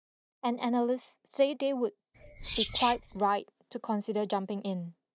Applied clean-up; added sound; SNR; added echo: neural mask model DeepFilterNet 3.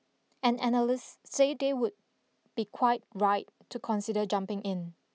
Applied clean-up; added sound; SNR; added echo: none; none; none; none.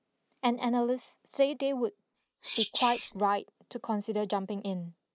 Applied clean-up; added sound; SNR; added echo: neural mask model Resemble Enhance denoiser.